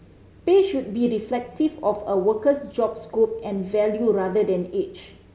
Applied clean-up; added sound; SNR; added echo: none; none; none; none.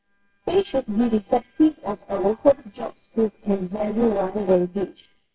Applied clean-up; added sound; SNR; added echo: neural separator model SepFormer WHAMR!.